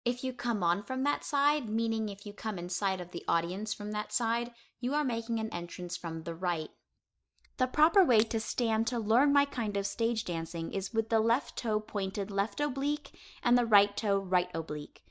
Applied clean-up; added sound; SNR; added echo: neural mask model DeepFilterNet 3.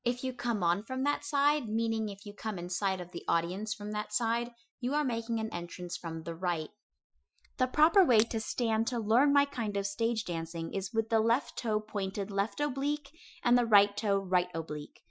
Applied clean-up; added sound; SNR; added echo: classical method Wiener filter.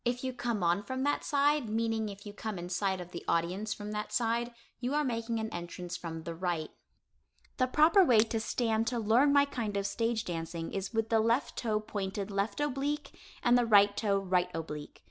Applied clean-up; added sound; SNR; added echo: none; Shatter; 11 dB; none.